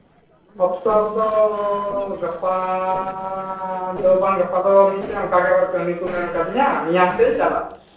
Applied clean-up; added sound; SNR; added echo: neural separator model SepFormer DNS4.